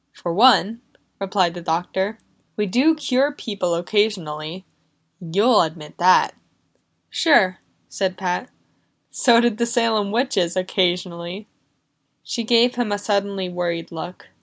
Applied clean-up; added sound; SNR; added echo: none; none; none; none.